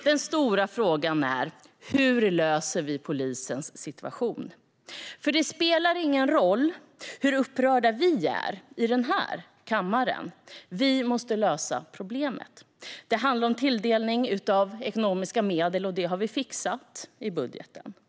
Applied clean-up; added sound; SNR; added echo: none; none; none; none.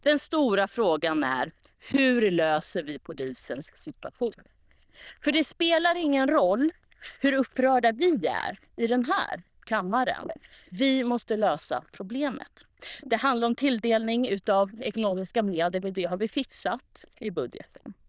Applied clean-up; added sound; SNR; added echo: neural diffusion model UNIVERSE++.